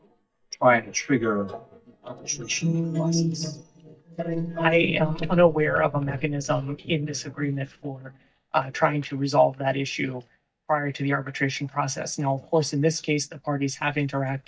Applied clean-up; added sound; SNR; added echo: neural mask model DeepFilterNet 3.